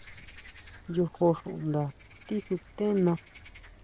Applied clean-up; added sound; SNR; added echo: none; Frog; 19 dB; none.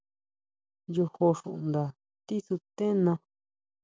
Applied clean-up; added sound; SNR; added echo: none; none; none; none.